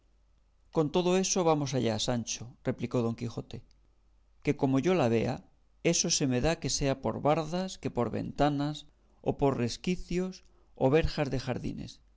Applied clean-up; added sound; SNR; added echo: none; none; none; none.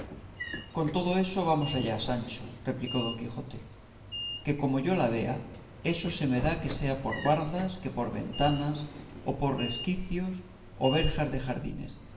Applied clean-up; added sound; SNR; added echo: none; Sliding door / Train; 12 dB; reverberation time 1.1 s.